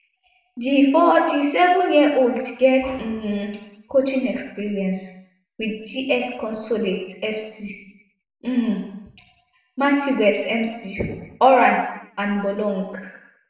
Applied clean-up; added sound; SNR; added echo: none; none; none; reverberation time 0.8 s.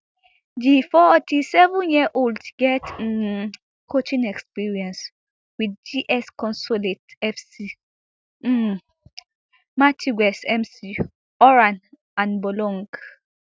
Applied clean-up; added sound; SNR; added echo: none; none; none; none.